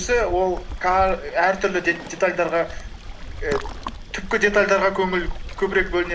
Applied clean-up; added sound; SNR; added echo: none; Waves, surf; 10 dB; none.